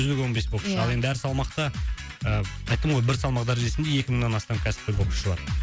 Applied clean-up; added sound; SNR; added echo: none; Motor vehicle (road); 18 dB; none.